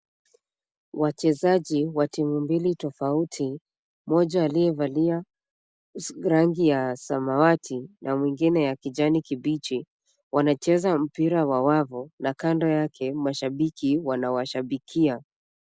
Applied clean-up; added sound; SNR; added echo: none; none; none; none.